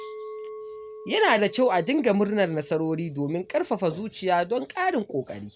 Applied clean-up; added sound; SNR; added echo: none; Chink, clink; 17 dB; none.